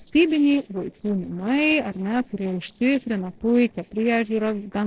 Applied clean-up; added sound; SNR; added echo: neural separator model SepFormer DNS4.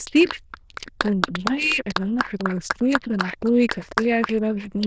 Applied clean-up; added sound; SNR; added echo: neural diffusion model UNIVERSE++.